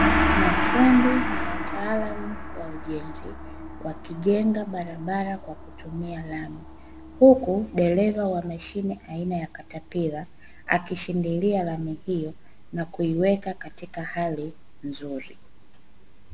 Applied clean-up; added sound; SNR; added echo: none; Gong; 4 dB; none.